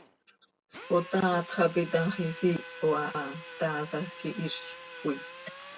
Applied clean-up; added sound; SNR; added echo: none; Drill; 14 dB; none.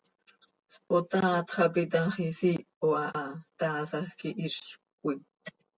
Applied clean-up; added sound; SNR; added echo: none; none; none; none.